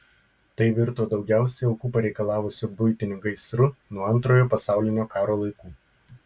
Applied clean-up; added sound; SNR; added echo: none; none; none; none.